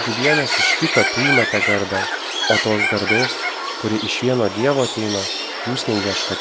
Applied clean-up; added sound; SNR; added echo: none; Bird; 0 dB; none.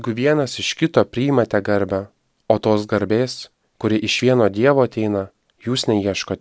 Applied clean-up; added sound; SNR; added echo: none; none; none; none.